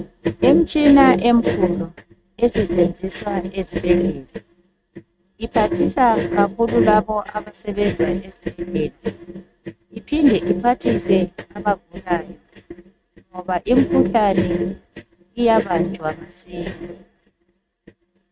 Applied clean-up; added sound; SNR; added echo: neural mask model RNNoise.